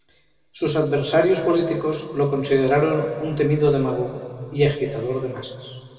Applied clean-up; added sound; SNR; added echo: none; none; none; reverberation time 1.9 s.